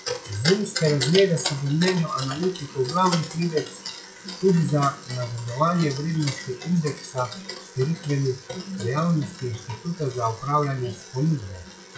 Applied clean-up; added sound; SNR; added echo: classical method WPE with log-MMSE.